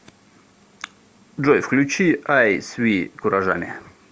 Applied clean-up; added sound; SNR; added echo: none; none; none; none.